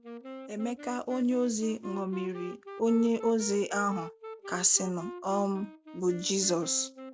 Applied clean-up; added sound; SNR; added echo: none; Wind instrument, woodwind instrument; 13 dB; none.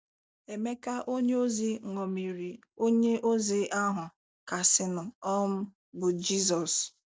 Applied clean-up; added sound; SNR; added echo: none; none; none; none.